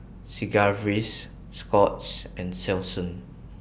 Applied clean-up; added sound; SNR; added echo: none; none; none; none.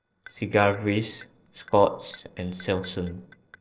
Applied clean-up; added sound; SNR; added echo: neural separator model SepFormer DNS4.